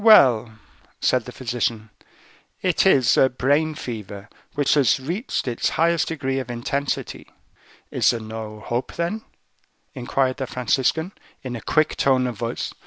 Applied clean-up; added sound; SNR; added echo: none; none; none; none.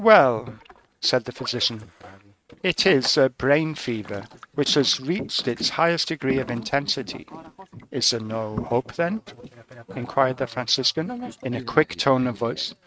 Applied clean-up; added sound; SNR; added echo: neural mask model RNNoise.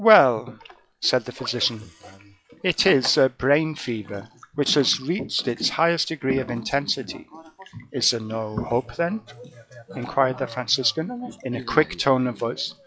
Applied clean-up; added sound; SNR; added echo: classical method log-MMSE.